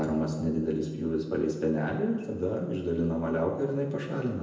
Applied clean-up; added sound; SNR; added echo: none; none; none; reverberation time 1.0 s.